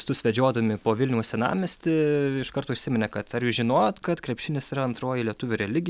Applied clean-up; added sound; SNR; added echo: none; none; none; none.